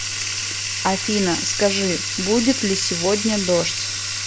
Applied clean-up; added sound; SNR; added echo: none; Bathtub (filling or washing); 3 dB; none.